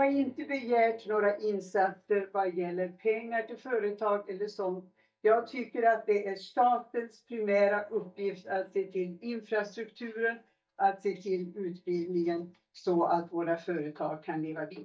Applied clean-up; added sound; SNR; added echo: neural mask model DeepFilterNet 3.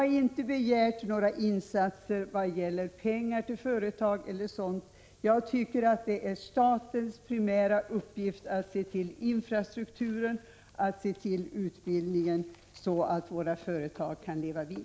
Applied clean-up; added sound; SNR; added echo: none; none; none; none.